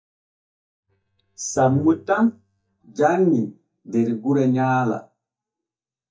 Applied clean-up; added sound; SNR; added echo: neural mask model DeepFilterNet 3.